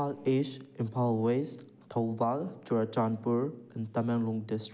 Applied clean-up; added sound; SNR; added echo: none; none; none; none.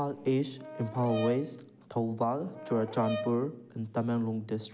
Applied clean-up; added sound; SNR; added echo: none; Brass instrument; 10 dB; none.